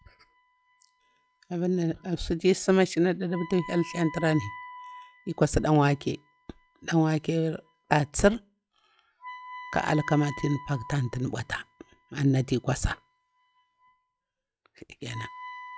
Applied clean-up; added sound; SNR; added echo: classical method log-MMSE.